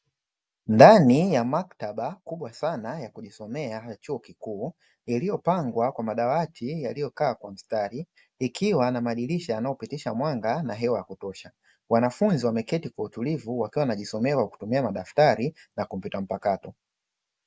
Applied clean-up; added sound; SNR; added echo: none; none; none; none.